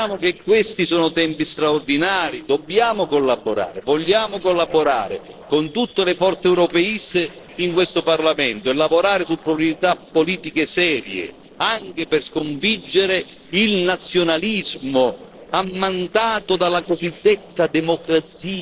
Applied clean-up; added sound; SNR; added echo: neural separator model SepFormer DNS4.